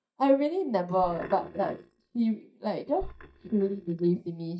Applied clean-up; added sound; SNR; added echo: neural mask model DeepFilterNet 3.